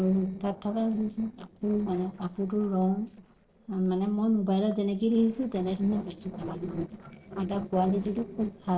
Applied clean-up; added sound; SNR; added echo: neural separator model SepFormer DNS4.